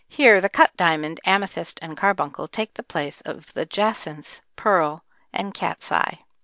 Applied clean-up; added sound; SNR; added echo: none; none; none; none.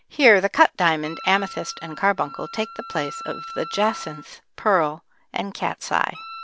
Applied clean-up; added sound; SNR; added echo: none; Wind instrument, woodwind instrument; 16 dB; none.